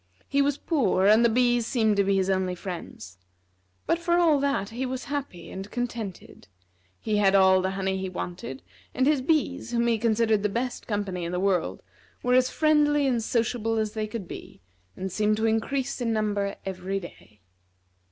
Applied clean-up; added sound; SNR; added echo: none; none; none; none.